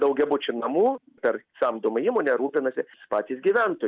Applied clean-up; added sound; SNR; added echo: none; none; none; none.